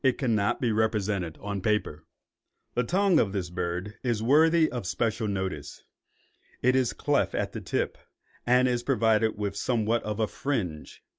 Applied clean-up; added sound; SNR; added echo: none; none; none; none.